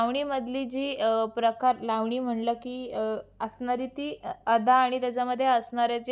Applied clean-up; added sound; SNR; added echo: none; none; none; none.